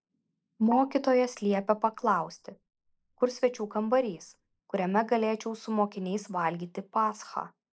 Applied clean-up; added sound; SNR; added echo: neural mask model Resemble Enhance denoiser.